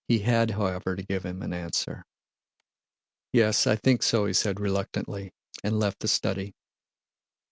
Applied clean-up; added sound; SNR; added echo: none; none; none; none.